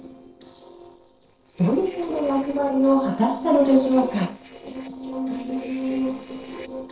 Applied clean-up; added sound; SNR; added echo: neural separator model SepFormer DNS4.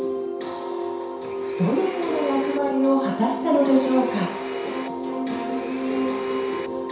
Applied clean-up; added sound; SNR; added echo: none; Domestic sounds, home sounds; 15 dB; reverberation time 0.7 s.